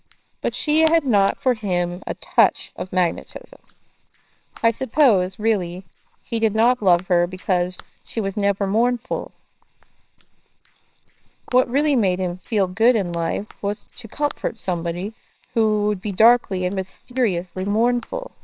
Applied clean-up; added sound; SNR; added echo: neural separator model SepFormer WHAMR!.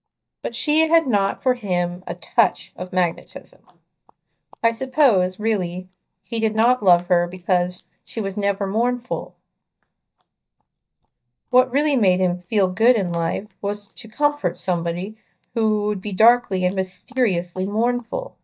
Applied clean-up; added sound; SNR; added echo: neural mask model DeepFilterNet 3.